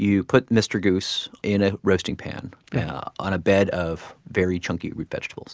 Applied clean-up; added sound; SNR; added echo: none; none; none; none.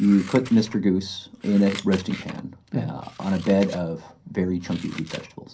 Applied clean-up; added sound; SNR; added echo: none; Scissors; 18 dB; reverberation time 0.3 s.